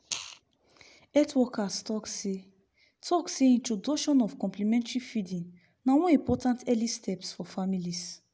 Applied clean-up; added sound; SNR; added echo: none; none; none; none.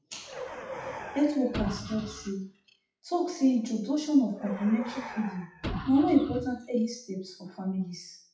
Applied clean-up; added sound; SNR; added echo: classical method WPE with log-MMSE.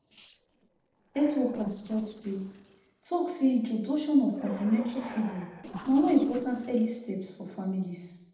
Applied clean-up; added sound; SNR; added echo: neural separator model SepFormer DNS4.